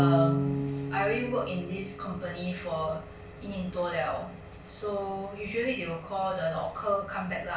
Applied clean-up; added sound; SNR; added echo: none; Bass guitar; 3 dB; reverberation time 1.6 s.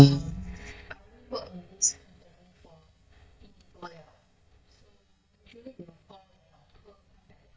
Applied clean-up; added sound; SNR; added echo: neural mask model DeepFilterNet 3.